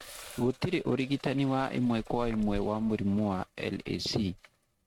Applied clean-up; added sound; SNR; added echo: neural mask model RNNoise.